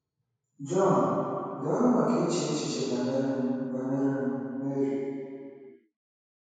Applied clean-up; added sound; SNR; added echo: none; none; none; reverberation time 2.2 s.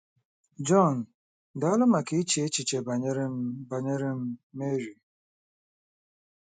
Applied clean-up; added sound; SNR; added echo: none; none; none; none.